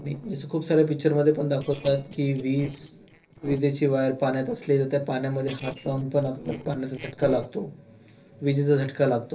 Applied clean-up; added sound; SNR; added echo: neural separator model SepFormer DNS4.